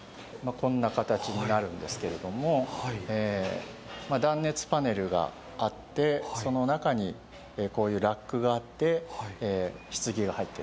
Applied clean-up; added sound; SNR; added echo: none; none; none; none.